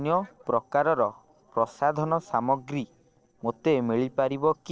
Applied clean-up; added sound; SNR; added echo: neural separator model SepFormer DNS4.